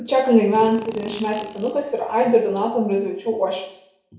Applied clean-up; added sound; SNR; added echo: none; Fart; 18 dB; reverberation time 0.6 s.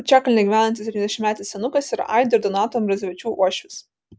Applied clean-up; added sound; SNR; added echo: none; none; none; none.